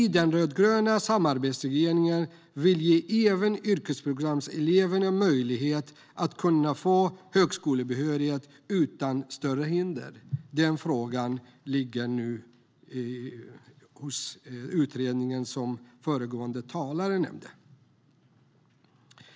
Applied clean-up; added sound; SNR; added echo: none; none; none; none.